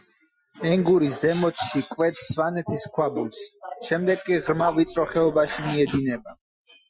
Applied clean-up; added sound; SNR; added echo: classical method Wiener filter.